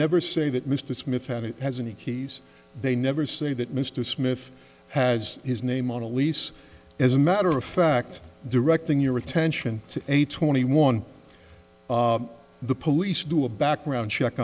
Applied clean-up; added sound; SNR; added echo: none; none; none; none.